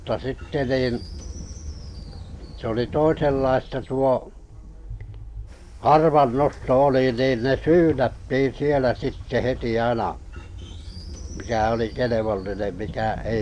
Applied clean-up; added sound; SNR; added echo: none; Train; 13 dB; none.